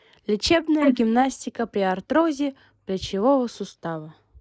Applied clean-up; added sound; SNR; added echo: neural mask model Resemble Enhance denoiser.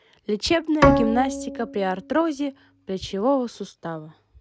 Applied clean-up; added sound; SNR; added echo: none; Bowed string instrument; 0 dB; none.